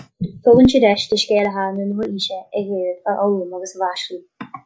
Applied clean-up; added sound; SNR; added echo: none; none; none; none.